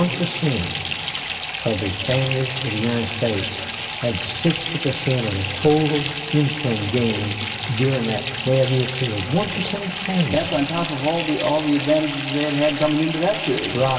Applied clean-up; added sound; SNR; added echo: none; Fill (with liquid) / Bathtub (filling or washing); 6 dB; reverberation time 2.8 s.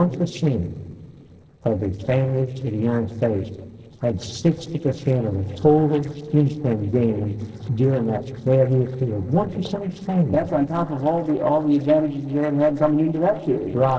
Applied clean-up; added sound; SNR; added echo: neural separator model SepFormer DNS4.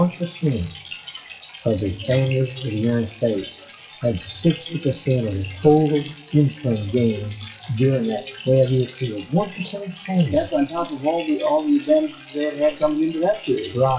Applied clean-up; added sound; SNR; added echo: classical method WPE with log-MMSE.